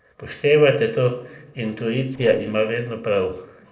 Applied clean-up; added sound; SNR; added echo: neural separator model SepFormer DNS4.